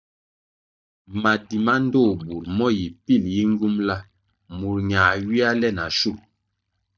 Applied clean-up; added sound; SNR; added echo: neural mask model DeepFilterNet 3.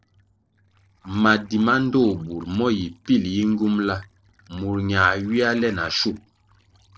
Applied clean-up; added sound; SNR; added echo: neural separator model SepFormer DNS4.